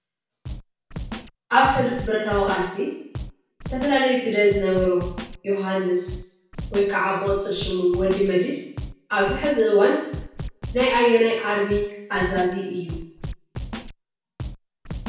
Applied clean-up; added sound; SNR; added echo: none; Scratching (performance technique); 12 dB; reverberation time 0.7 s.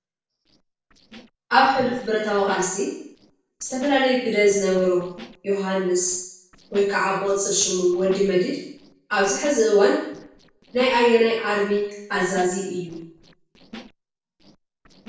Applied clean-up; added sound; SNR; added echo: neural separator model SepFormer DNS4.